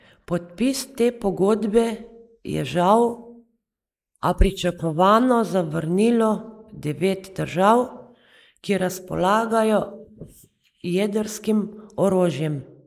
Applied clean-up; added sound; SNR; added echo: neural mask model Resemble Enhance denoiser.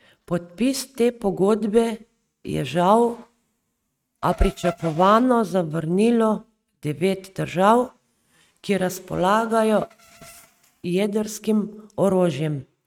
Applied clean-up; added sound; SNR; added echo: neural mask model RNNoise.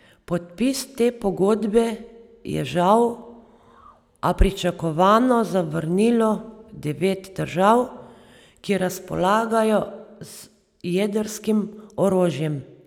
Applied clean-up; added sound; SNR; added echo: none; none; none; none.